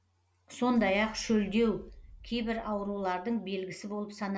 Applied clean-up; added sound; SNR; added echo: none; Boom; 20 dB; none.